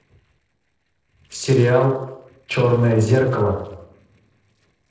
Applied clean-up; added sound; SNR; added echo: neural separator model SepFormer DNS4.